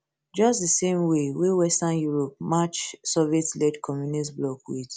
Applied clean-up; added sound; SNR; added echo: none; none; none; none.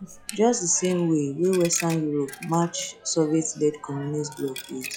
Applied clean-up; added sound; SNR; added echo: classical method log-MMSE.